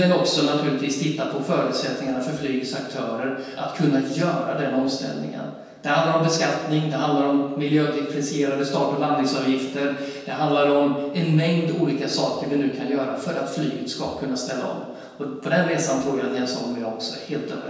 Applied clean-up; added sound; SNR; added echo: none; none; none; reverberation time 1.2 s.